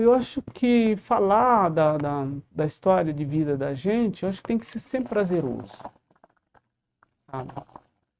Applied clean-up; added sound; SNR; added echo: neural mask model RNNoise.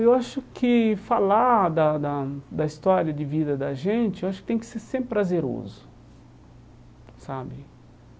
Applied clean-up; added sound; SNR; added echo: none; none; none; none.